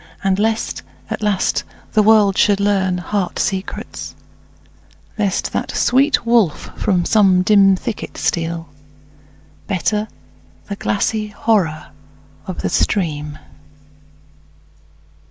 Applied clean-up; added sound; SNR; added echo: none; none; none; none.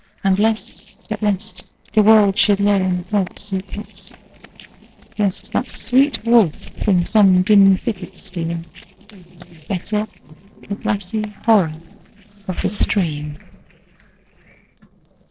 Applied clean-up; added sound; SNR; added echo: neural separator model SepFormer DNS4.